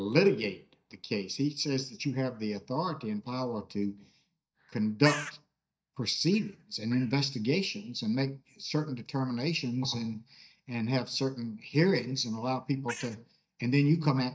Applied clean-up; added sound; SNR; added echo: neural mask model DeepFilterNet 3.